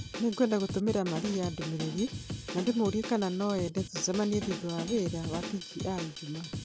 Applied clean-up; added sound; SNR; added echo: none; Drum kit; 8 dB; none.